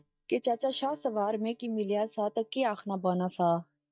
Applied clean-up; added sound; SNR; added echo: neural mask model DeepFilterNet 3.